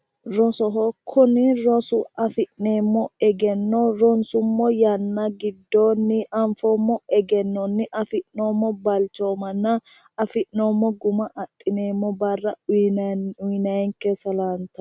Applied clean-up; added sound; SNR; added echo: none; none; none; none.